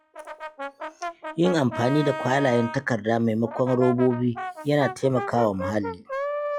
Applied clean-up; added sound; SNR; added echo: classical method log-MMSE.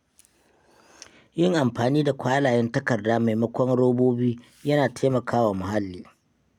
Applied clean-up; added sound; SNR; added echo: none; none; none; none.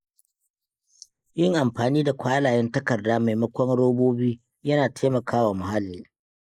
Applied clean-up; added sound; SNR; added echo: neural mask model Resemble Enhance denoiser.